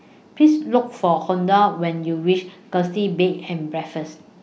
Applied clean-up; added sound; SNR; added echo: none; none; none; none.